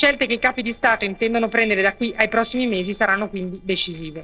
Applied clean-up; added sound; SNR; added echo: neural separator model SepFormer DNS4.